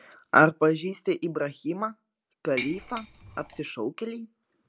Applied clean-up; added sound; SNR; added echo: none; Dishes, pots, and pans; 3 dB; none.